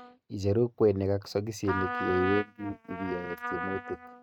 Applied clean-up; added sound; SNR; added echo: neural mask model RNNoise.